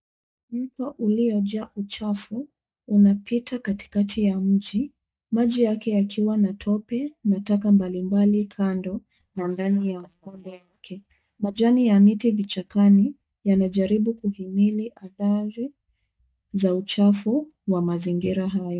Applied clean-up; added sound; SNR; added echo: neural mask model DeepFilterNet 3.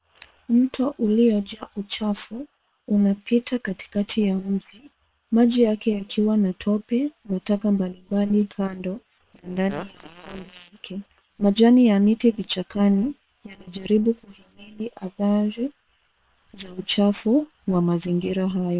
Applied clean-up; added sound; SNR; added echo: neural separator model SepFormer WHAM!.